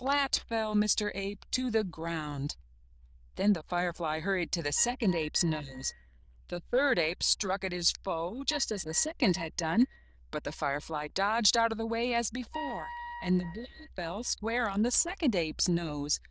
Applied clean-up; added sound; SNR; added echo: neural diffusion model UNIVERSE++.